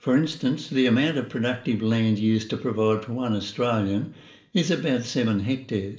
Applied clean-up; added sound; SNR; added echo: none; none; none; reverberation time 0.5 s.